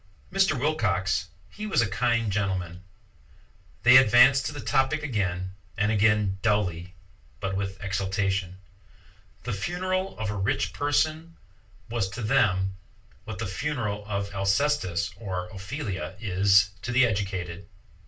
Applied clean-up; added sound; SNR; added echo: none; none; none; reverberation time 0.2 s.